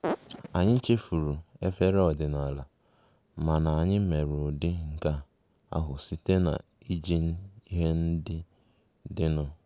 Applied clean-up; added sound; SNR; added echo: none; none; none; none.